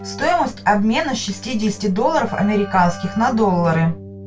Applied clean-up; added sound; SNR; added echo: none; Keyboard (musical); 15 dB; reverberation time 0.2 s.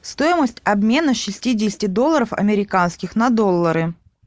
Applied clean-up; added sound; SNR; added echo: none; none; none; none.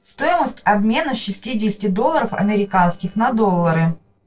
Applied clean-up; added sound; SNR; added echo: neural separator model SepFormer DNS4.